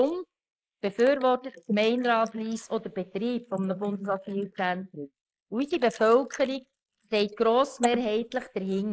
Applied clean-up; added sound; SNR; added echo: neural mask model Resemble Enhance denoiser.